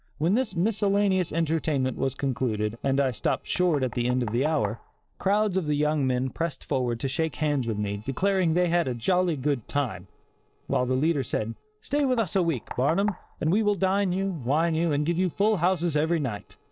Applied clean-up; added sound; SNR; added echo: neural separator model SepFormer DNS4.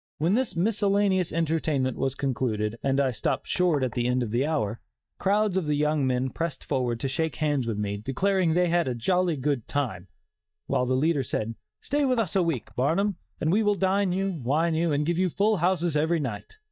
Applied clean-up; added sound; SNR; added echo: neural mask model DeepFilterNet 3.